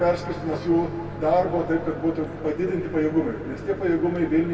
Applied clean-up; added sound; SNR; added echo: none; Microwave oven; 12 dB; reverberation time 2.2 s.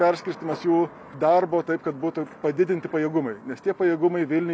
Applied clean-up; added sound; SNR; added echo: none; none; none; none.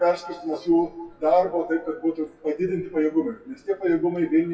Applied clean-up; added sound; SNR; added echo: classical method WPE with log-MMSE.